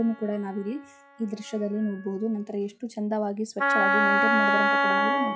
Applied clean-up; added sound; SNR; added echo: classical method log-MMSE.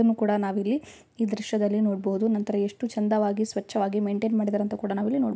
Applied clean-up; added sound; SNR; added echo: none; none; none; none.